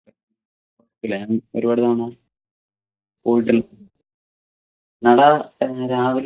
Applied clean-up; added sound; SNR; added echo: neural mask model DeepFilterNet 3.